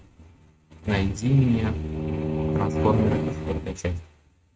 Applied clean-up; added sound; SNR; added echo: neural mask model RNNoise.